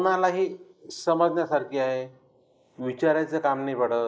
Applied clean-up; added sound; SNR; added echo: neural mask model Resemble Enhance denoiser.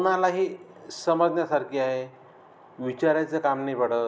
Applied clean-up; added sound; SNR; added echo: none; none; none; none.